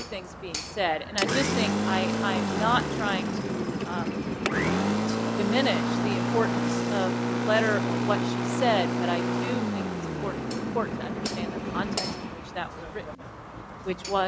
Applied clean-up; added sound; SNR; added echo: none; Engine; -3 dB; none.